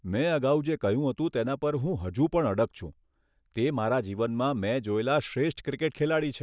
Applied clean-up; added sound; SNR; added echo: none; none; none; none.